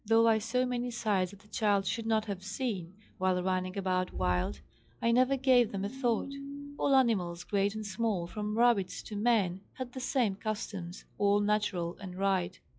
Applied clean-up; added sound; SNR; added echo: classical method log-MMSE.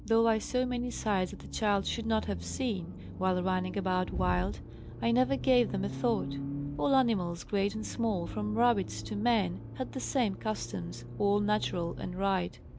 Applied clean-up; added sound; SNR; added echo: none; Accelerating, revving, vroom; 9 dB; none.